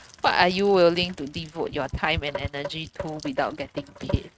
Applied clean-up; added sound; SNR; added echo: neural mask model RNNoise.